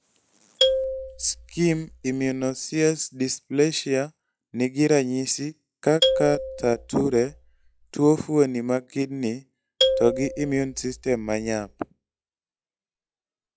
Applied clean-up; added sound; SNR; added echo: classical method log-MMSE.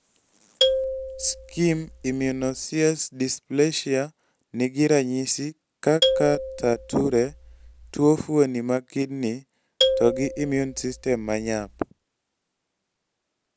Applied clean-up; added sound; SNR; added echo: none; Marimba, xylophone; 3 dB; none.